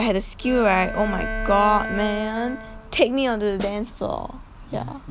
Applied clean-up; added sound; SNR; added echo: none; Snare drum + Bowed string instrument; 10 dB; none.